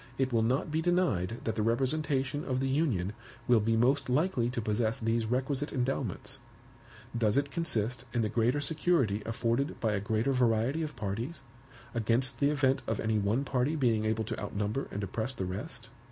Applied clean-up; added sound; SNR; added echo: none; none; none; none.